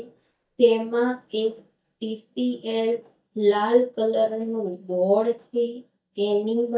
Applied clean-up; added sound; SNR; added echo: neural mask model DeepFilterNet 3.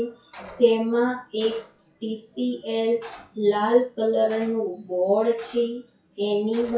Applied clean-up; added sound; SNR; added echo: classical method WPE with log-MMSE.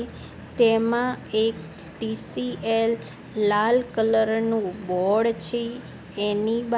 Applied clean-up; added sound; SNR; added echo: none; none; none; none.